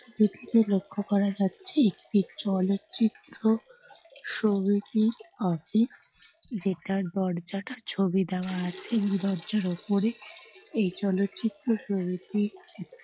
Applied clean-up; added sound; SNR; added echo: classical method log-MMSE.